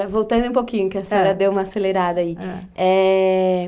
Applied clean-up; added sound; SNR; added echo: none; none; none; none.